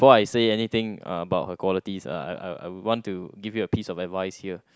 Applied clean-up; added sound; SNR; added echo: none; none; none; none.